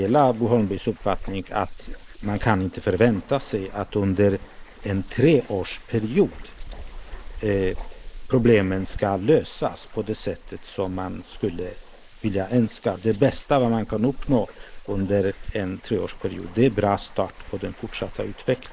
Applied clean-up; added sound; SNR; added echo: neural mask model Resemble Enhance denoiser.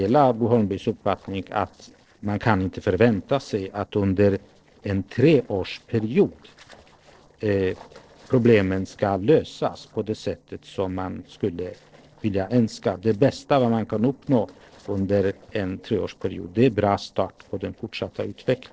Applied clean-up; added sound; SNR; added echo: neural separator model SepFormer DNS4.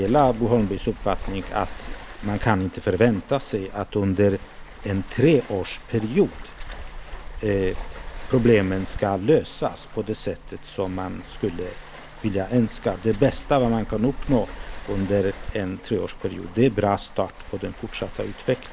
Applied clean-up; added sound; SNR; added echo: none; Waves, surf; 12 dB; none.